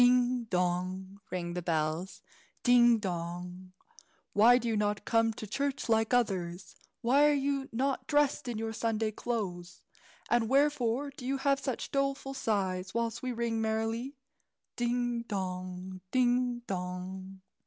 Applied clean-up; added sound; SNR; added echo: none; none; none; none.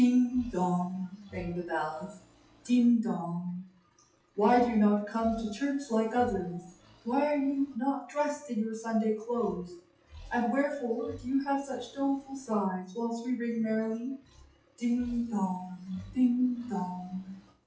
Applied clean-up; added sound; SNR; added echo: classical method WPE with log-MMSE.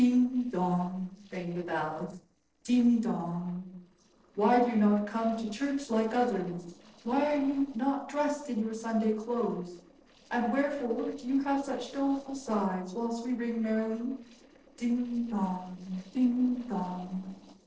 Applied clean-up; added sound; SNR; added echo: neural separator model SepFormer DNS4.